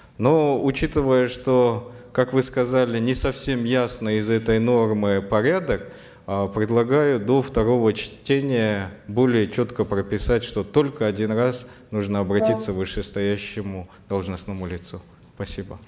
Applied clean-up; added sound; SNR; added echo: none; Brass instrument; 7 dB; none.